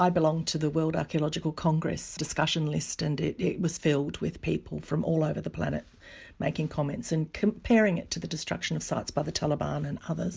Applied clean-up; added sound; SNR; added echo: none; none; none; none.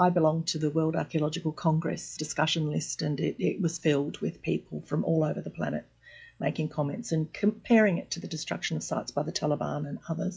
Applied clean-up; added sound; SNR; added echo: classical method log-MMSE.